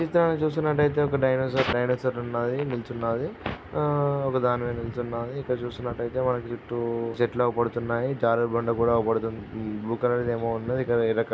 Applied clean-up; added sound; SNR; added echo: none; none; none; none.